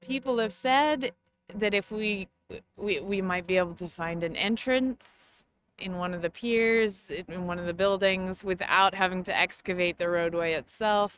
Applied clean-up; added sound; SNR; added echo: neural mask model RNNoise.